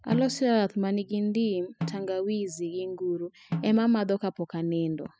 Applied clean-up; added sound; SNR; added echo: classical method spectral subtraction.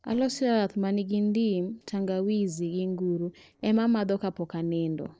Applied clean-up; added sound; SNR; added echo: neural separator model SepFormer DNS4.